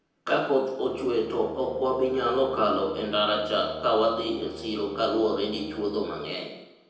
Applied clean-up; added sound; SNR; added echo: none; Brass instrument; 15 dB; reverberation time 0.9 s.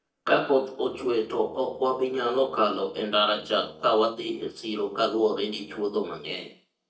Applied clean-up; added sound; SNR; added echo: neural mask model DeepFilterNet 3.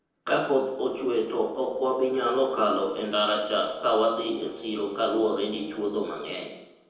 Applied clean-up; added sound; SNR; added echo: neural separator model SepFormer DNS4.